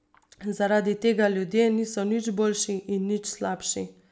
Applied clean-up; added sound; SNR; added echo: none; none; none; none.